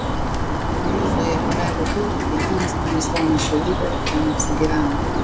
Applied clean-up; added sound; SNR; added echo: none; Bird; -4 dB; none.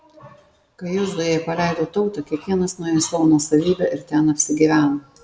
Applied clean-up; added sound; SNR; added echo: none; none; none; none.